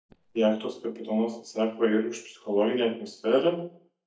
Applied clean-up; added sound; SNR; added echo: neural mask model DeepFilterNet 3.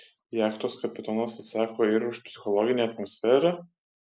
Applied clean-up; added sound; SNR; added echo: none; none; none; none.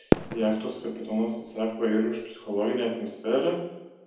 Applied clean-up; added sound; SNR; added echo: none; Fireworks; 3 dB; reverberation time 0.9 s.